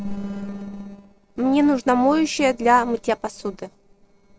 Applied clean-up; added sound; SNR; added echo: neural separator model SepFormer DNS4.